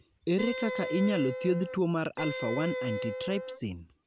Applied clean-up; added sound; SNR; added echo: none; Wind instrument, woodwind instrument; 5 dB; none.